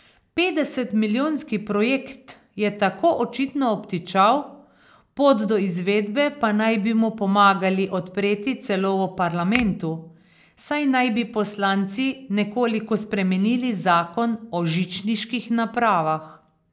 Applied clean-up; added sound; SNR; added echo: none; Finger snapping; 13 dB; none.